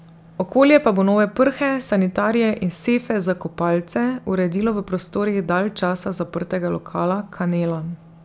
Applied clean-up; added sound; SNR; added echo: none; none; none; none.